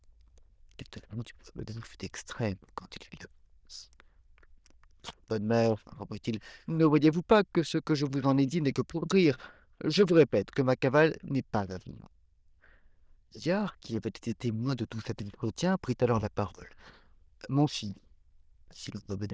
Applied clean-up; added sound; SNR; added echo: neural diffusion model UNIVERSE++.